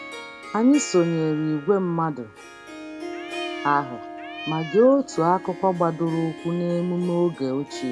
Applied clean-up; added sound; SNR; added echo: none; Cat + Harp; 13 dB; none.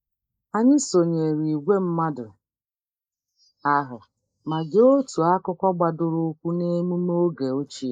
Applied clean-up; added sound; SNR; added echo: neural mask model Resemble Enhance denoiser.